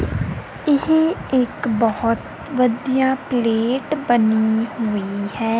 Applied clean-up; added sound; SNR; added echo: none; none; none; none.